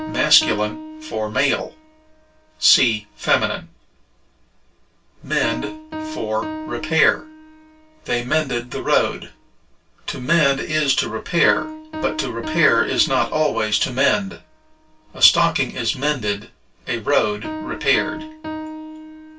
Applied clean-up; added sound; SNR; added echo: none; Piano; 12 dB; reverberation time 0.2 s.